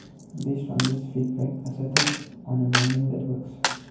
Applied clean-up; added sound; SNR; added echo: none; Coin (dropping); 4 dB; reverberation time 0.9 s.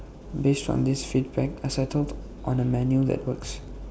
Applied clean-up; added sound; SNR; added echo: none; none; none; none.